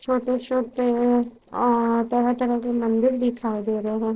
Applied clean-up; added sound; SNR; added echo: neural separator model SepFormer DNS4.